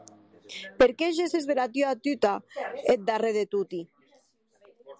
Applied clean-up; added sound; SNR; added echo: none; none; none; none.